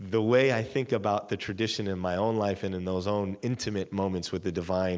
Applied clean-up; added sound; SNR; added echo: none; none; none; none.